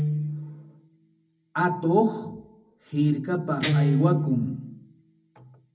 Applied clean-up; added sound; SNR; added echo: none; Guitar; 2 dB; reverberation time 0.4 s.